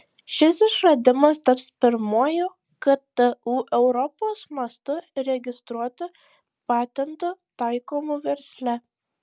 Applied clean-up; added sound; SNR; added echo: none; none; none; none.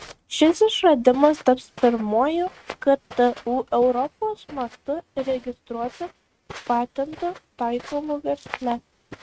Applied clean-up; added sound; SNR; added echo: neural mask model RNNoise.